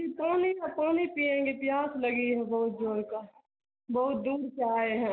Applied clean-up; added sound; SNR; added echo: none; none; none; none.